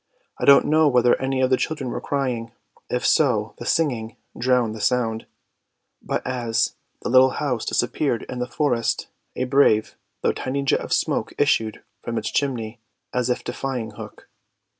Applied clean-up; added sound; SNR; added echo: none; none; none; none.